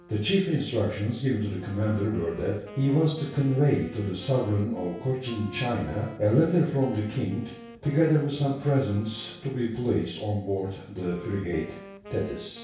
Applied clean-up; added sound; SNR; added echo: none; Wind instrument, woodwind instrument; 19 dB; reverberation time 0.6 s.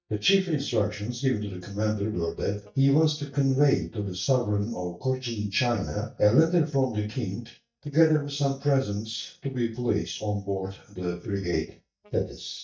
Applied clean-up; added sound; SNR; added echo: neural mask model DeepFilterNet 3.